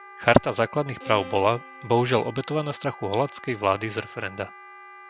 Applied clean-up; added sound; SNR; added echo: none; Bowed string instrument + Wind instrument, woodwind instrument; 18 dB; none.